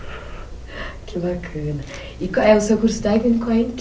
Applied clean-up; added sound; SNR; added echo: none; none; none; none.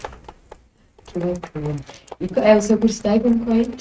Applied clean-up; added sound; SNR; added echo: neural mask model RNNoise.